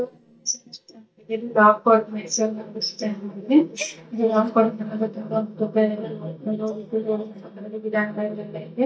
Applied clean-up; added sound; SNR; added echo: neural mask model DeepFilterNet 3.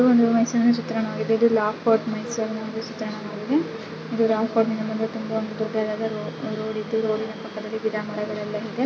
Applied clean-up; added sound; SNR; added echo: none; none; none; none.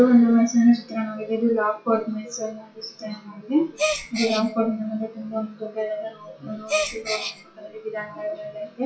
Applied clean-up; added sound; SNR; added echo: classical method WPE with log-MMSE.